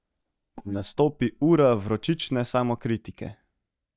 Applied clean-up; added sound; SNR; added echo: neural mask model DeepFilterNet 3.